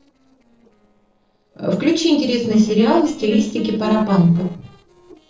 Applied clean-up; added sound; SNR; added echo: neural separator model SepFormer DNS4.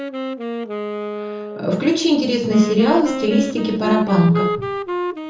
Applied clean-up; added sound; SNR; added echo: none; Wind instrument, woodwind instrument; 6 dB; reverberation time 1.0 s.